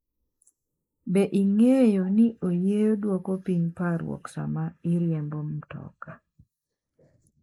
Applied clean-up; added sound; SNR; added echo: neural mask model Resemble Enhance denoiser.